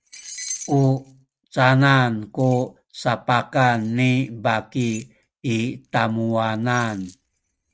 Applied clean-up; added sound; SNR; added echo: neural mask model RNNoise.